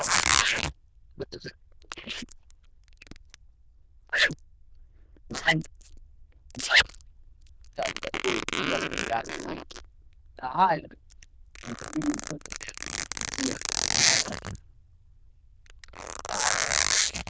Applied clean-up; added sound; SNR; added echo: neural diffusion model UNIVERSE++.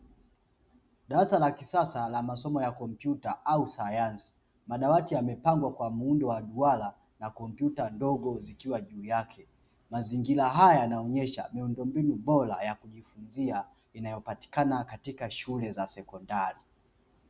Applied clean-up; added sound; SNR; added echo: none; none; none; none.